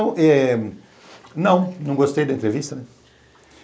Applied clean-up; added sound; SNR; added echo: none; none; none; none.